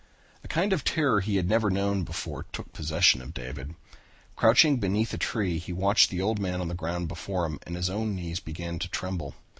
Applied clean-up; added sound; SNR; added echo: none; none; none; none.